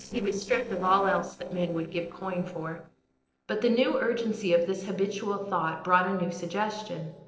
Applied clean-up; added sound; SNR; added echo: neural separator model SepFormer DNS4.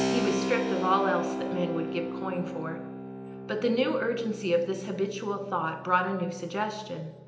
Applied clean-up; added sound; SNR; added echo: none; Keyboard (musical); 5 dB; reverberation time 0.8 s.